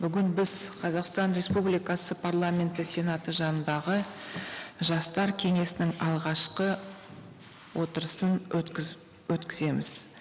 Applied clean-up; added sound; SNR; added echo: none; none; none; none.